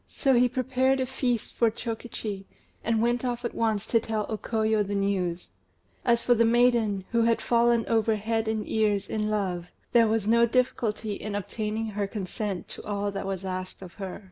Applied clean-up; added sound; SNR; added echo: none; none; none; none.